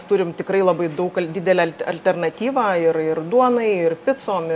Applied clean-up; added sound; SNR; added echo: none; none; none; none.